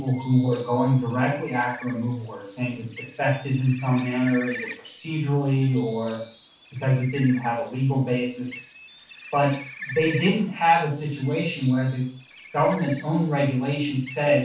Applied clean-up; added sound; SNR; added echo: none; Bird; 17 dB; reverberation time 0.3 s.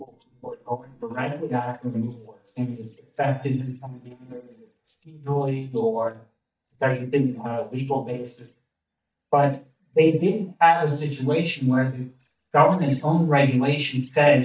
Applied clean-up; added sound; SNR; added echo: neural mask model DeepFilterNet 3.